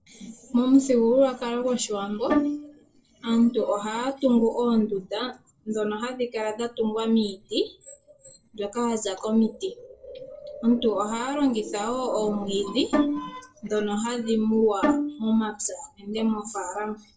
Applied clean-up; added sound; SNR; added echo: neural separator model SepFormer DNS4.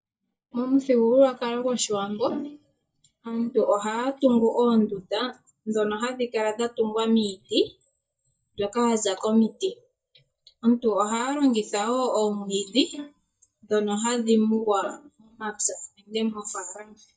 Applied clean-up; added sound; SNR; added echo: neural mask model DeepFilterNet 3.